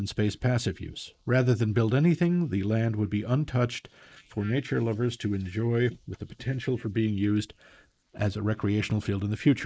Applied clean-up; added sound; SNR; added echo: neural mask model Resemble Enhance denoiser.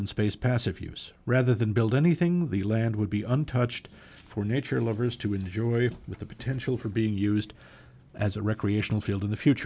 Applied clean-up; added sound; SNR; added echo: none; none; none; none.